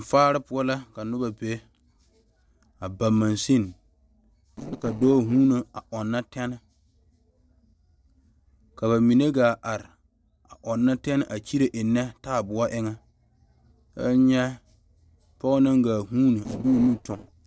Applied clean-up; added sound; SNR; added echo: neural separator model SepFormer DNS4.